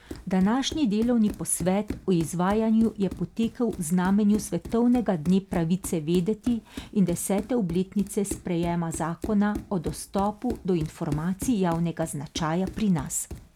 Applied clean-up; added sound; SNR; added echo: none; Run; 15 dB; none.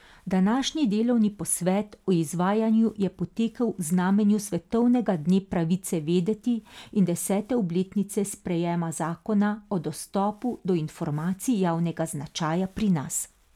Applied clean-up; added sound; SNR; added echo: none; none; none; none.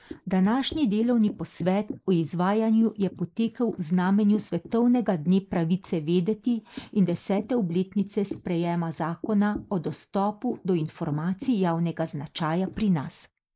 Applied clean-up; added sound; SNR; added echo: neural mask model Resemble Enhance denoiser.